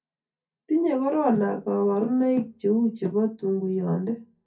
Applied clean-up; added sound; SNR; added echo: none; none; none; reverberation time 0.3 s.